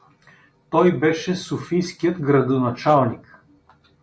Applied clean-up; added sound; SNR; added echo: none; none; none; none.